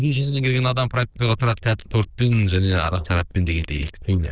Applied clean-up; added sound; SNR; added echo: neural diffusion model UNIVERSE++.